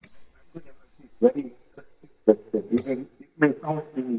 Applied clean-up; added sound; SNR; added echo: neural mask model DeepFilterNet 3.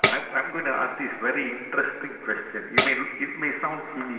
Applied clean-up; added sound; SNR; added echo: none; Tambourine; 2 dB; reverberation time 2.3 s.